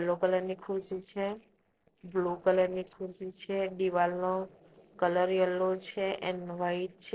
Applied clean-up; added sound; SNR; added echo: neural separator model SepFormer DNS4.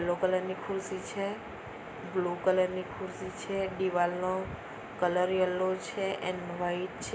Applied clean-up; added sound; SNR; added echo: none; none; none; none.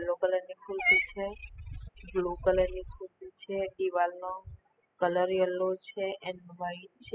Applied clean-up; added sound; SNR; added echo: classical method spectral subtraction.